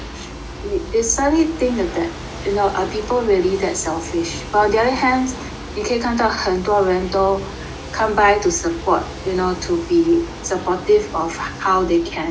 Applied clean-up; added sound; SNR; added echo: none; none; none; none.